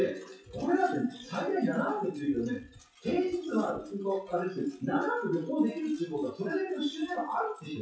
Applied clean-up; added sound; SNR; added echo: classical method WPE with log-MMSE.